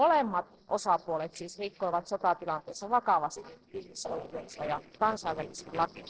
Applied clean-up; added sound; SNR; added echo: neural separator model SepFormer DNS4.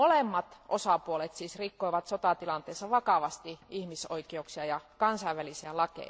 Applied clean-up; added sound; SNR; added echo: none; none; none; none.